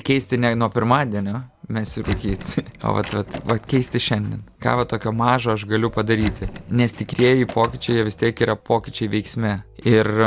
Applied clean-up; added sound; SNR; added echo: none; Door; 13 dB; none.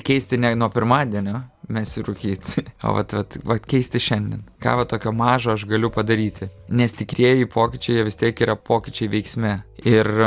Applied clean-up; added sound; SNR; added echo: none; none; none; none.